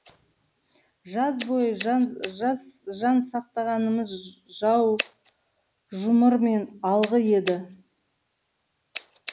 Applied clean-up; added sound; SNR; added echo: none; Scissors; 17 dB; none.